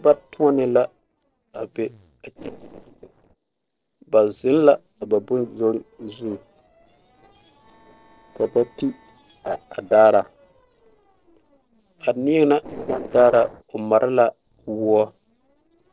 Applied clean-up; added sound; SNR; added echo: neural separator model SepFormer DNS4.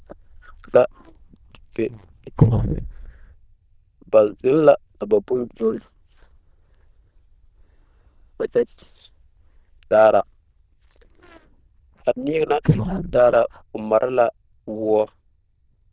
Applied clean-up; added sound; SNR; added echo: neural diffusion model UNIVERSE++.